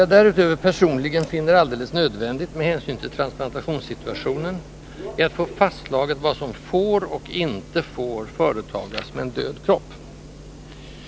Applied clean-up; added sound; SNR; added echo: none; Subway, metro, underground + Crack / Crackle; 19 dB; none.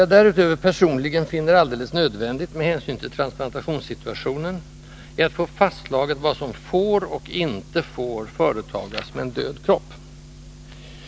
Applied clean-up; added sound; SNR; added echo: none; none; none; none.